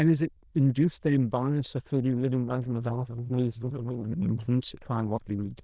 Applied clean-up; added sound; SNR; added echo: neural diffusion model UNIVERSE++.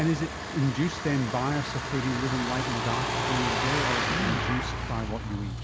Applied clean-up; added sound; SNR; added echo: none; Truck; 1 dB; none.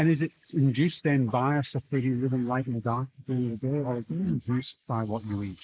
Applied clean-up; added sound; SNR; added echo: neural mask model Resemble Enhance denoiser.